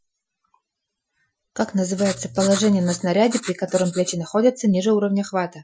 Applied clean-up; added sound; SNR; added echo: classical method Wiener filter.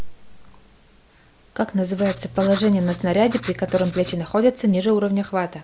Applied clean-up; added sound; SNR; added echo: none; Writing; 11 dB; none.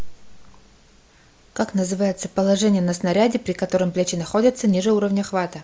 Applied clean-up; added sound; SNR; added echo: none; none; none; none.